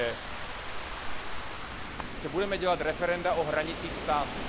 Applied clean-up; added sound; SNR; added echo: none; Rain / Thunderstorm; 3 dB; none.